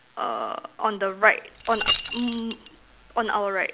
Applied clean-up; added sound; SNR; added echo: none; Rattle / Keys jangling; 6 dB; none.